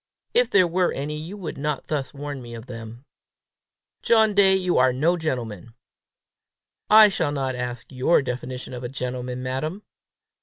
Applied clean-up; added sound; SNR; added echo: none; none; none; none.